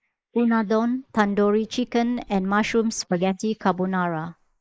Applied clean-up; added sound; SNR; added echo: neural mask model Resemble Enhance denoiser.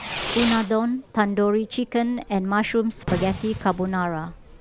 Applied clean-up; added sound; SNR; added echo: none; Fireworks; 9 dB; none.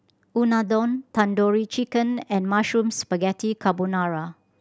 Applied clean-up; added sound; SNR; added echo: none; none; none; none.